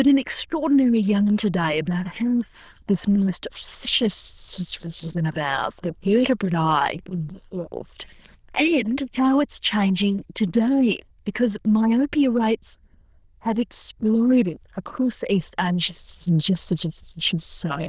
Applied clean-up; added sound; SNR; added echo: neural diffusion model UNIVERSE++.